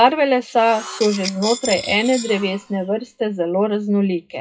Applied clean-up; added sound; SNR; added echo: classical method WPE with log-MMSE.